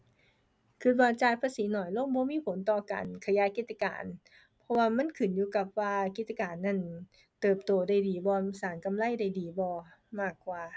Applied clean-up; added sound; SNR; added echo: none; none; none; none.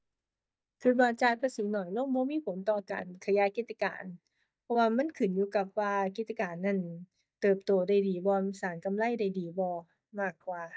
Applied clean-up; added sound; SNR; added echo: neural mask model DeepFilterNet 3.